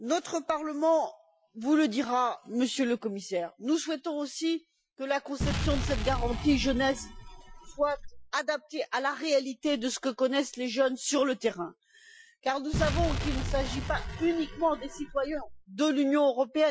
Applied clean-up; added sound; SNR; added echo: classical method Wiener filter.